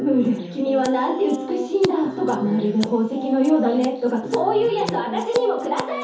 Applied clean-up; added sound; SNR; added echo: none; Scissors; 18 dB; reverberation time 0.5 s.